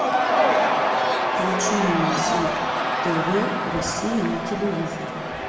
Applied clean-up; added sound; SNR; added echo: none; Crowd / Cheering; -4 dB; reverberation time 0.9 s.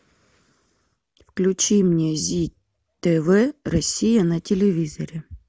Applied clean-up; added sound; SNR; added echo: none; none; none; none.